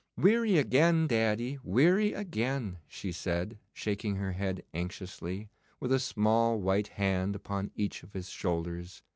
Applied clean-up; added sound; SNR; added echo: none; none; none; none.